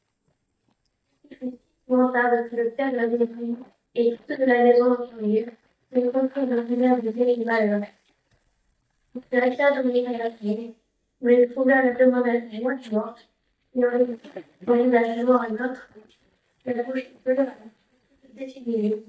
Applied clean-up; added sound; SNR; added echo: neural mask model DeepFilterNet 3.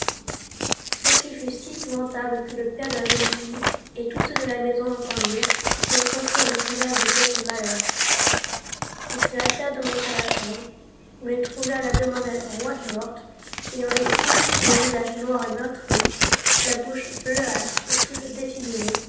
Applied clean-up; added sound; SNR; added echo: none; Crumpling, crinkling / Tearing; -4 dB; reverberation time 0.9 s.